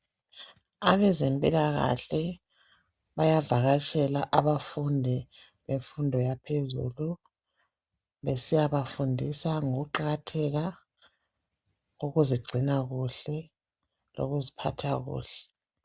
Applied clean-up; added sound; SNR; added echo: none; none; none; none.